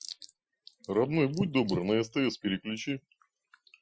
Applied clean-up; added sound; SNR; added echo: classical method Wiener filter.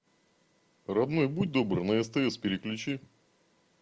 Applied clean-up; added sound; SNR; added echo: none; none; none; none.